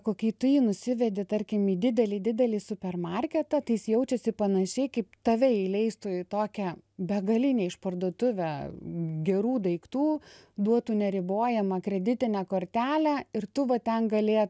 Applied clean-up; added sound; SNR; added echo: none; none; none; none.